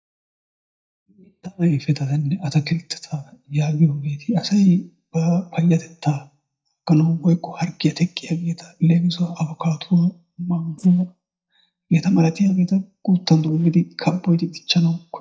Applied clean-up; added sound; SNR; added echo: neural mask model DeepFilterNet 3.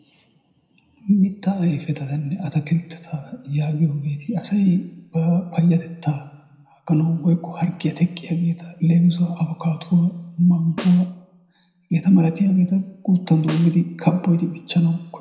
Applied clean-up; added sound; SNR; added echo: none; Snare drum; 17 dB; reverberation time 0.7 s.